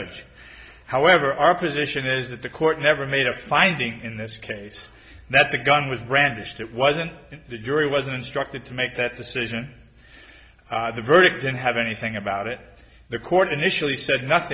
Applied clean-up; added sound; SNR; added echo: none; none; none; none.